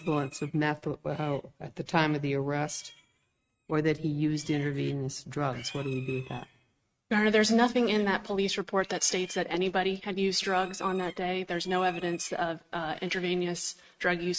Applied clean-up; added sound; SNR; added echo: neural mask model RNNoise.